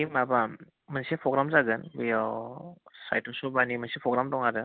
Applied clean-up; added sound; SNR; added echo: none; none; none; none.